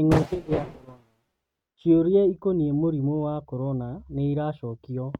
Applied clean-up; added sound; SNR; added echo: neural mask model RNNoise.